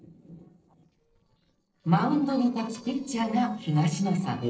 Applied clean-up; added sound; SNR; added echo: neural separator model SepFormer DNS4.